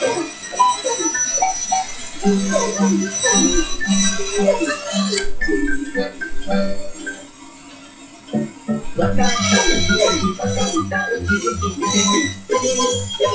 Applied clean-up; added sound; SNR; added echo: classical method WPE with log-MMSE.